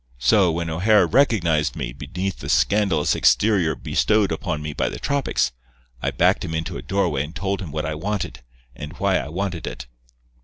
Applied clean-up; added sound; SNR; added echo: none; none; none; none.